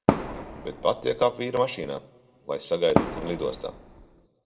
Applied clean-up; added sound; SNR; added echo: none; Fireworks; 0 dB; reverberation time 1.0 s.